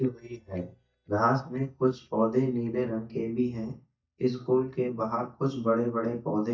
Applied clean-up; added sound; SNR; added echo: neural mask model DeepFilterNet 3.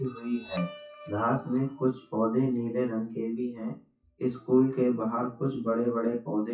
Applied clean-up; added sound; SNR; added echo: classical method WPE with log-MMSE.